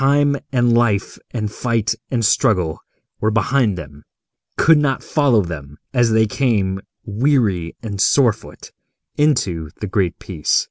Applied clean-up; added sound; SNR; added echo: none; none; none; none.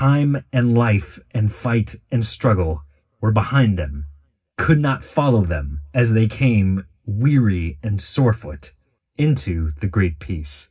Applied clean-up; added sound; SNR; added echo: none; none; none; reverberation time 0.4 s.